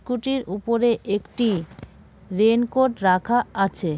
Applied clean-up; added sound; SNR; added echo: none; none; none; none.